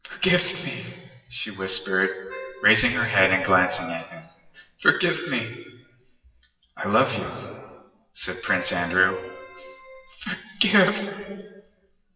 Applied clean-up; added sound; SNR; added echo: classical method WPE with log-MMSE.